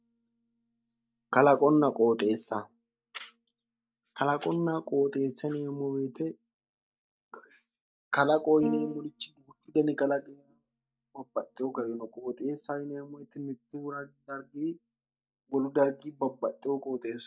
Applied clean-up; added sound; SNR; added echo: neural mask model DeepFilterNet 3.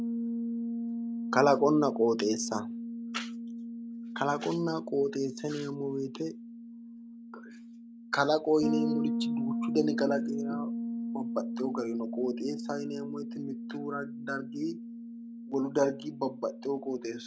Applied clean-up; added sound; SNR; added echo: none; Bass guitar; 4 dB; none.